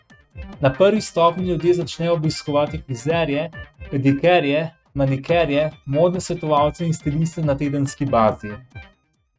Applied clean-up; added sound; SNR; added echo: neural mask model RNNoise.